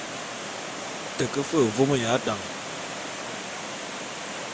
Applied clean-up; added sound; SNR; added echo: none; Water; 5 dB; none.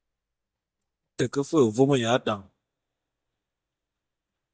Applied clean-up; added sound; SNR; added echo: neural mask model DeepFilterNet 3.